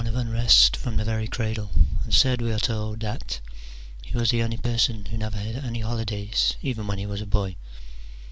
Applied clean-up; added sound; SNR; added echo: none; none; none; none.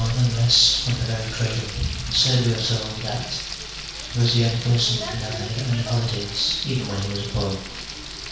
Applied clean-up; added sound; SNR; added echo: none; Frying (food); 10 dB; reverberation time 0.7 s.